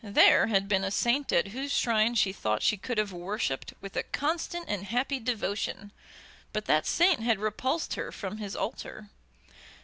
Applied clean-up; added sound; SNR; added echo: none; none; none; none.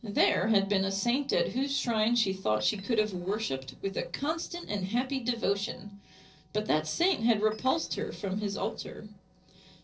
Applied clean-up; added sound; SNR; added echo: neural separator model SepFormer DNS4.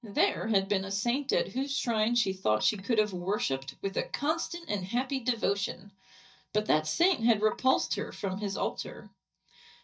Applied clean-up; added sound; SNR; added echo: neural mask model DeepFilterNet 3.